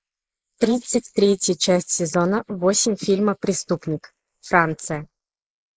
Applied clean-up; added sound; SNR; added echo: neural mask model Resemble Enhance denoiser.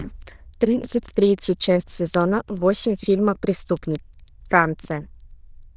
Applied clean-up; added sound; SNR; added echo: neural diffusion model UNIVERSE++.